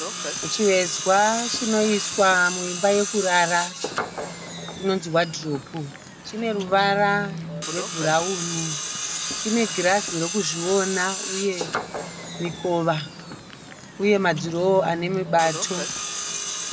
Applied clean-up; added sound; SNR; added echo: none; Tools; 7 dB; none.